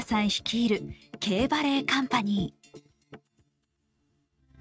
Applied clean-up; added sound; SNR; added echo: neural mask model RNNoise.